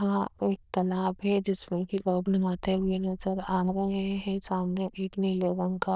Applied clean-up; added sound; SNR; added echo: neural diffusion model UNIVERSE++.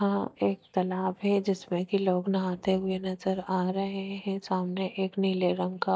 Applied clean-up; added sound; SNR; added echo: neural mask model DeepFilterNet 3.